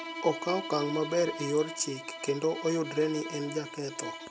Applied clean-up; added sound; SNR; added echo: none; Bowed string instrument; 9 dB; none.